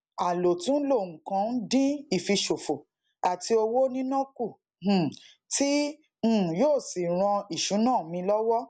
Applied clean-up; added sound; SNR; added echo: none; none; none; none.